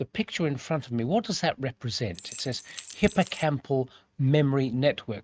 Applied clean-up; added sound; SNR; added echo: neural mask model RNNoise.